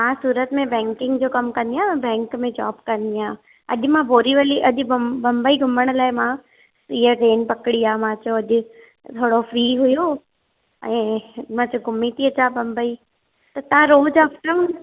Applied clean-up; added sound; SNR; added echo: none; none; none; none.